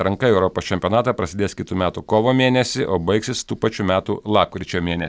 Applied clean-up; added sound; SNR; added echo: none; none; none; none.